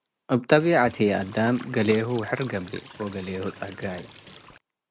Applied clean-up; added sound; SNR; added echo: none; Cricket / Water; 18 dB; none.